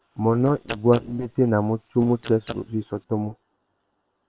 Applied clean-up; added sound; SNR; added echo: neural separator model SepFormer WHAM!.